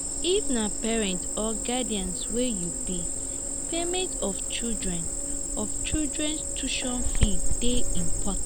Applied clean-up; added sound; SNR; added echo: none; Cricket; -5 dB; none.